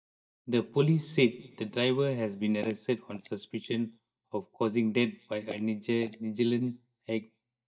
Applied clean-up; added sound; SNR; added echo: neural mask model DeepFilterNet 3.